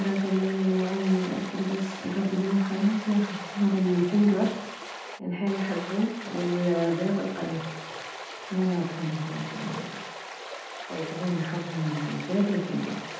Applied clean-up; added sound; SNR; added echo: none; Stream; 11 dB; reverberation time 0.8 s.